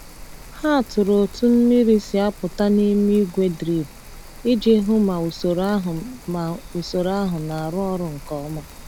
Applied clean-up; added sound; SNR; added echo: none; Rain; 18 dB; none.